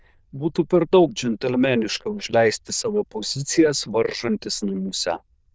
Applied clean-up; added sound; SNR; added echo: neural diffusion model UNIVERSE++.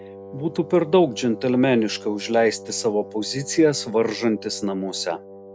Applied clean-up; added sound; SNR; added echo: none; Wind instrument, woodwind instrument; 17 dB; none.